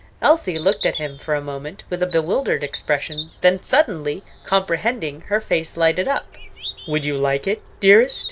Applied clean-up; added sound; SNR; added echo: none; Bird vocalization, bird call, bird song; 13 dB; none.